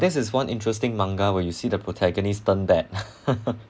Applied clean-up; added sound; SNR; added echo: none; none; none; none.